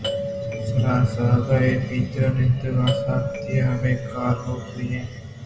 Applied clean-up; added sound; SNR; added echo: none; Doorbell; 10 dB; reverberation time 1.2 s.